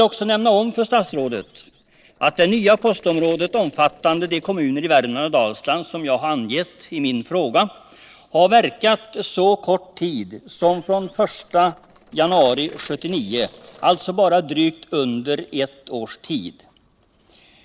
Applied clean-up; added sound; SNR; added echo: neural separator model SepFormer DNS4.